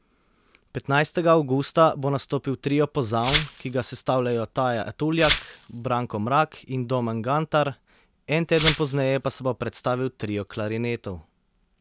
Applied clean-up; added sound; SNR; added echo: none; Glass; 1 dB; none.